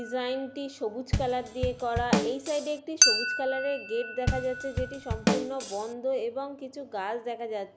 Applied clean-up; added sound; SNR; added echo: none; Drum kit + Chink, clink; -1 dB; none.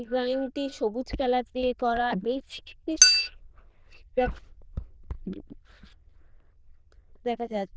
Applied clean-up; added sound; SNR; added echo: neural diffusion model UNIVERSE++.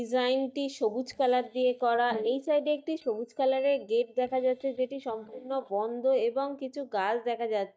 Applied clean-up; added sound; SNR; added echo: neural mask model DeepFilterNet 3.